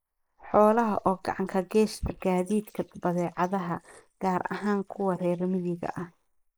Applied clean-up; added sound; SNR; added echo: neural mask model Resemble Enhance denoiser.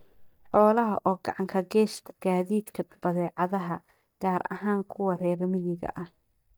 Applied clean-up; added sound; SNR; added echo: neural mask model DeepFilterNet 3.